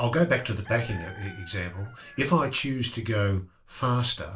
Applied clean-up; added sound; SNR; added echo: none; Chicken, rooster; 19 dB; reverberation time 0.2 s.